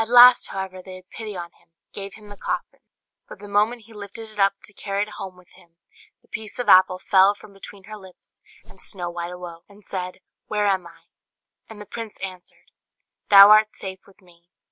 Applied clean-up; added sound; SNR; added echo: none; Whoosh, swoosh, swish; 9 dB; none.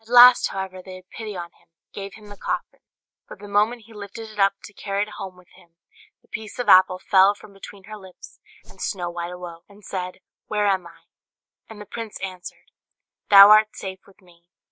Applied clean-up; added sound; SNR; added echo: neural mask model DeepFilterNet 3.